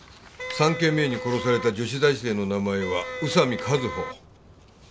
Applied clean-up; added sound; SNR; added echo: none; Wind instrument, woodwind instrument; 9 dB; none.